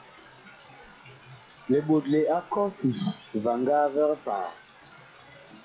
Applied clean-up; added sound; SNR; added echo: classical method log-MMSE.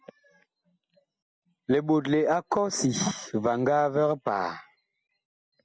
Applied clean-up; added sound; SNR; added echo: none; none; none; none.